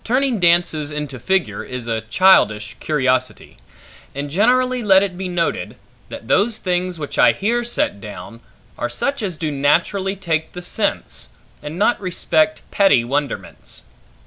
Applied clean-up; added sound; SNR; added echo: none; none; none; none.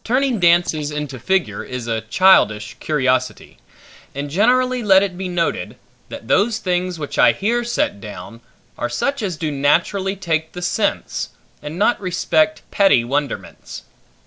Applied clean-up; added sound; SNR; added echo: neural separator model SepFormer DNS4.